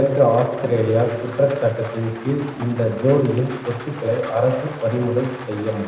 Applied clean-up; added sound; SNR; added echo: none; Rain; 16 dB; reverberation time 0.9 s.